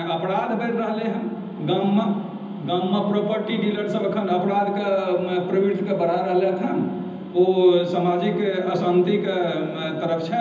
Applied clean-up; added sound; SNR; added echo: none; none; none; reverberation time 0.8 s.